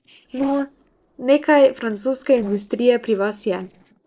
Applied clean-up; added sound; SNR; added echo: neural separator model SepFormer DNS4.